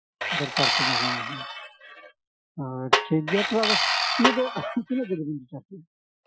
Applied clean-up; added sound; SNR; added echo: classical method Wiener filter.